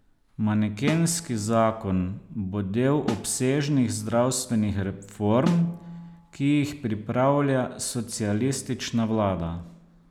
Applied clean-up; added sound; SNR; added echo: none; Snare drum; 14 dB; none.